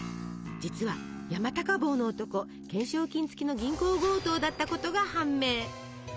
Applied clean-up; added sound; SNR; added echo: none; none; none; none.